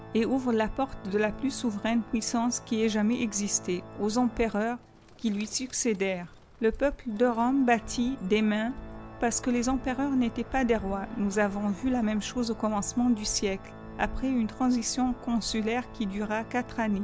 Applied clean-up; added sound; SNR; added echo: none; Bird + Organ; 15 dB; none.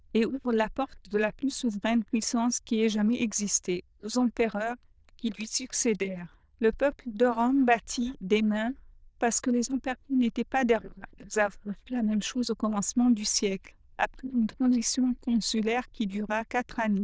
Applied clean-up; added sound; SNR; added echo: neural diffusion model UNIVERSE++.